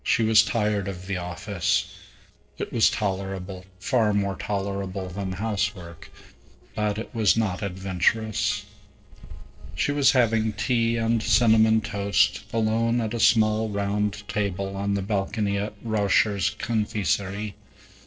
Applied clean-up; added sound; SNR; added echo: neural separator model SepFormer DNS4.